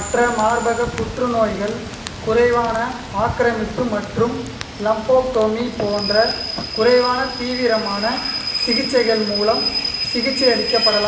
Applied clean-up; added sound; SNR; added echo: none; Rain / Train; 6 dB; reverberation time 1.2 s.